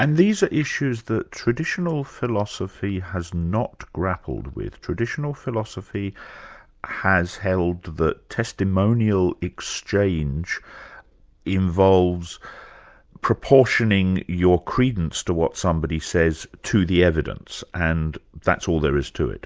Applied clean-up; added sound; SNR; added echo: none; none; none; none.